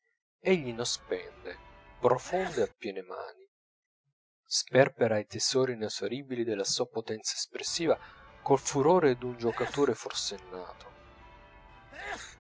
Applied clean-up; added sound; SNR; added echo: none; Sneeze / Church bell; 16 dB; none.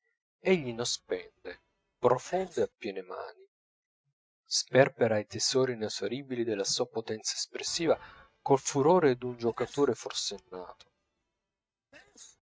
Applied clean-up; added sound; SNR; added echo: neural mask model RNNoise.